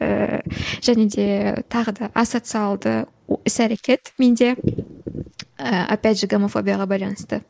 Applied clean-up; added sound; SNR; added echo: neural mask model Resemble Enhance denoiser.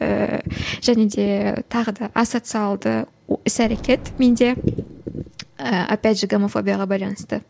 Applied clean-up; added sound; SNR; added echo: none; Boom; 16 dB; none.